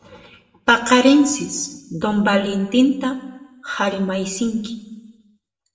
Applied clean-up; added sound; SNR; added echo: none; none; none; reverberation time 0.8 s.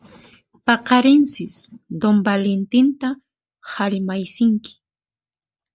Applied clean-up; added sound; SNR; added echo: none; none; none; none.